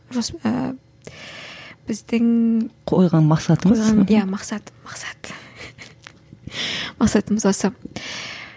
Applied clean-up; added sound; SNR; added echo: none; none; none; none.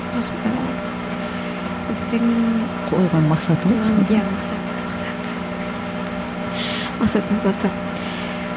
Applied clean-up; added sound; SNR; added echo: none; Engine; 3 dB; none.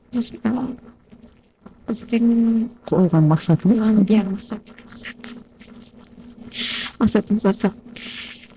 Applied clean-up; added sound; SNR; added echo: neural separator model SepFormer DNS4.